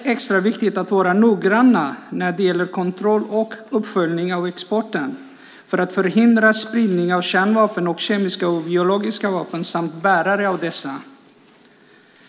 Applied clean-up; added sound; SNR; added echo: none; none; none; none.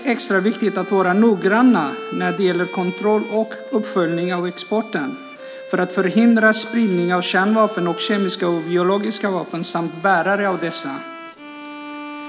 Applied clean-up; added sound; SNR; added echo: none; Bowed string instrument; 15 dB; none.